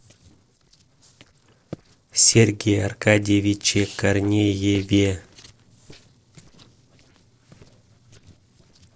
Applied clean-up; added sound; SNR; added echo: neural separator model SepFormer DNS4.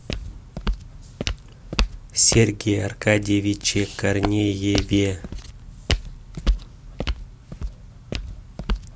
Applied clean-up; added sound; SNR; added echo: none; Walk, footsteps; 4 dB; none.